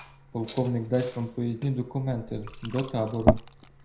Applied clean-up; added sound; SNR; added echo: none; Liquid; 2 dB; reverberation time 0.5 s.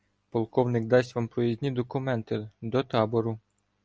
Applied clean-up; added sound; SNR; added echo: none; none; none; none.